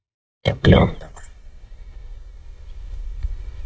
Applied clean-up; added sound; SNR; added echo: neural mask model DeepFilterNet 3.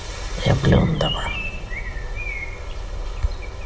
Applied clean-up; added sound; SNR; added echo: none; Bird; 12 dB; reverberation time 1.1 s.